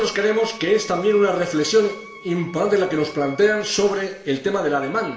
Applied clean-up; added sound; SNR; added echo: none; Wind instrument, woodwind instrument; 19 dB; reverberation time 1.2 s.